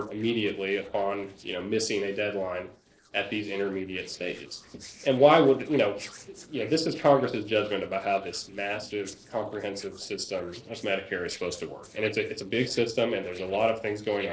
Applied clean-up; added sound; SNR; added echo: neural separator model SepFormer DNS4.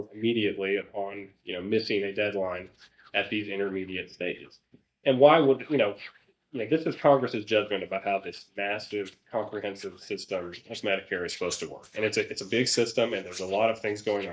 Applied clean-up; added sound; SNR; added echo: neural mask model DeepFilterNet 3.